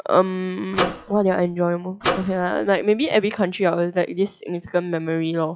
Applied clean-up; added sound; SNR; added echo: classical method log-MMSE.